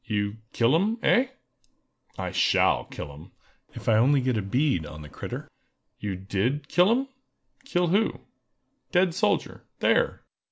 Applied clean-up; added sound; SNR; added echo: none; none; none; none.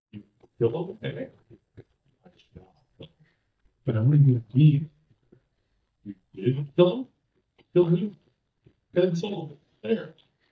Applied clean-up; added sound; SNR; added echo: neural mask model DeepFilterNet 3.